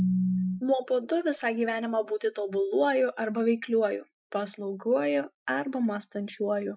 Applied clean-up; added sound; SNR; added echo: classical method Wiener filter.